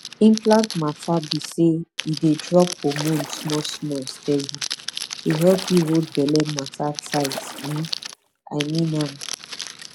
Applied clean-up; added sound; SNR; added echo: none; Splash, splatter + Crackle; 11 dB; none.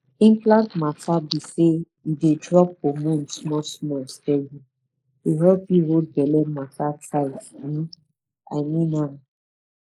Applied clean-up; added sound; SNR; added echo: neural mask model Resemble Enhance denoiser.